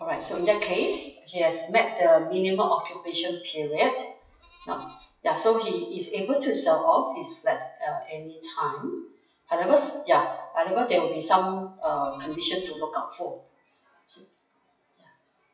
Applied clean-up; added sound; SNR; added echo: classical method WPE with log-MMSE.